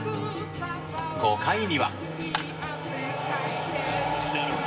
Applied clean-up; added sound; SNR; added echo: none; Wind instrument, woodwind instrument; 12 dB; reverberation time 0.8 s.